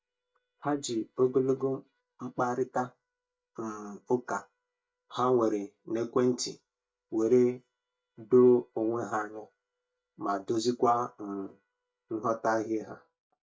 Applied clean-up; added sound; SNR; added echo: neural mask model DeepFilterNet 3.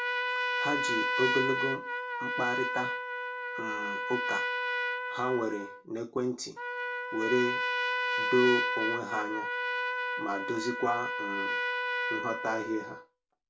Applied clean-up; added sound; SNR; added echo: none; Trumpet; -2 dB; reverberation time 0.2 s.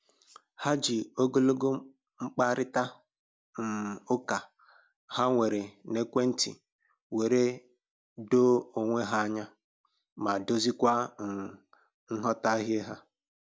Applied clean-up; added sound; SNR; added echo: none; none; none; none.